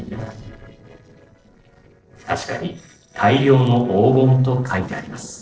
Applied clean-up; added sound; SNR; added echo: neural separator model SepFormer DNS4.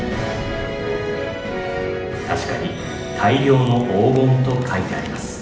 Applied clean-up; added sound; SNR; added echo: none; Boom; 13 dB; reverberation time 0.8 s.